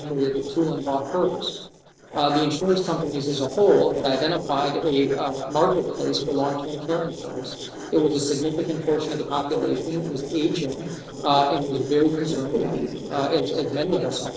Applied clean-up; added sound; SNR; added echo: neural separator model SepFormer DNS4.